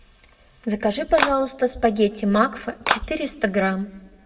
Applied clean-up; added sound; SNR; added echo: none; Clapping; 0 dB; reverberation time 0.7 s.